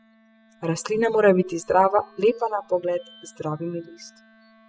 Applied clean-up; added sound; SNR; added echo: classical method spectral subtraction.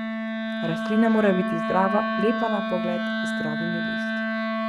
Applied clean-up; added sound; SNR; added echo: neural mask model RNNoise.